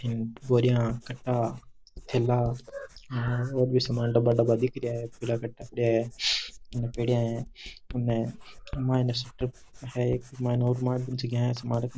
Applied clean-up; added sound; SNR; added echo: neural mask model Resemble Enhance denoiser.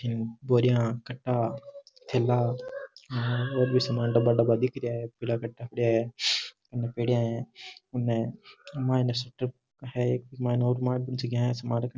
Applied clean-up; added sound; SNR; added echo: none; none; none; none.